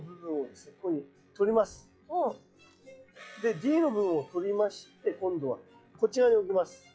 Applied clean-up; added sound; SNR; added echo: classical method log-MMSE.